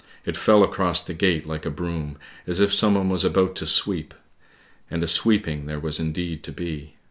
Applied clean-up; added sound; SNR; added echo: none; none; none; none.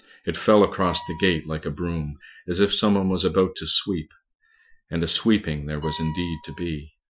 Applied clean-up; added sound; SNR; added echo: classical method Wiener filter.